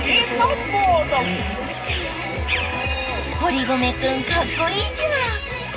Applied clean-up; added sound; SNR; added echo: none; Bird vocalization, bird call, bird song; 12 dB; reverberation time 0.2 s.